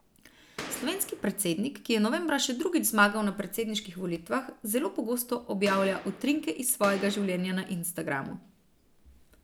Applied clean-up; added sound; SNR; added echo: none; Boom; 13 dB; none.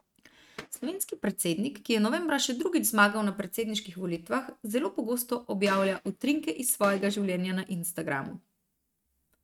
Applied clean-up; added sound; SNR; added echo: neural mask model RNNoise.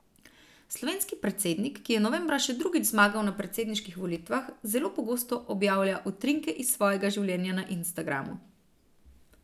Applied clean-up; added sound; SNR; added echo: none; none; none; none.